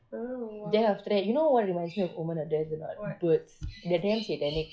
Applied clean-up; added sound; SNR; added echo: classical method log-MMSE.